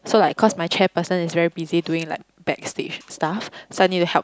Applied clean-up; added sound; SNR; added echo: none; none; none; none.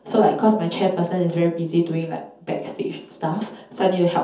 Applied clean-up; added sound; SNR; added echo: none; none; none; reverberation time 0.5 s.